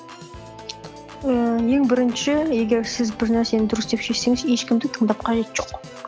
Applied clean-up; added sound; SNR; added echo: none; Organ; 17 dB; none.